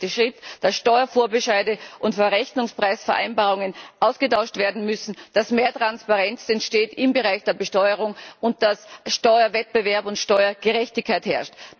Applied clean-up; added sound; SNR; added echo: none; none; none; none.